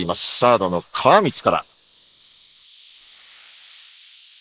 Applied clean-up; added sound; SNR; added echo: neural mask model Resemble Enhance denoiser.